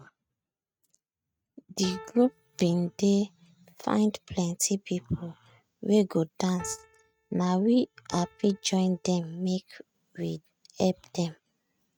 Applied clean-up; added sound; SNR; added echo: neural mask model RNNoise.